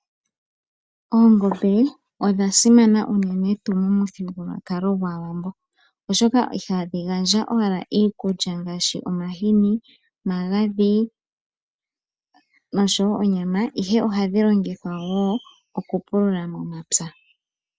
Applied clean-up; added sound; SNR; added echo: none; none; none; none.